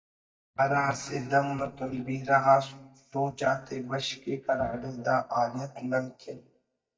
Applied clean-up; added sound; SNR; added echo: neural mask model DeepFilterNet 3.